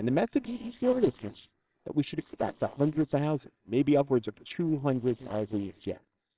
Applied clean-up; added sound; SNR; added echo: neural separator model SepFormer WHAMR!.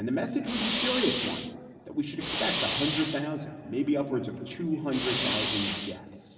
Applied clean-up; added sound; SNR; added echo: none; Fire; 1 dB; reverberation time 2.0 s.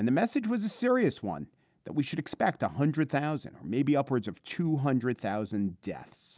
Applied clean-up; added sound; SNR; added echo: none; none; none; none.